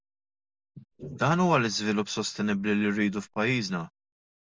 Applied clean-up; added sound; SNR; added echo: neural mask model Resemble Enhance denoiser.